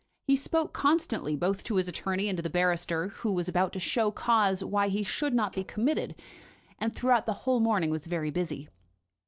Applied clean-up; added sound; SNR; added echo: neural separator model SepFormer DNS4.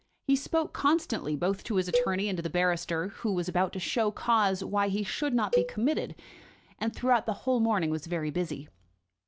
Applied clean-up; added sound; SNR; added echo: none; Cowbell; 6 dB; none.